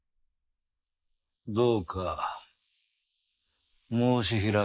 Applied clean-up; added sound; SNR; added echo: neural mask model Resemble Enhance denoiser.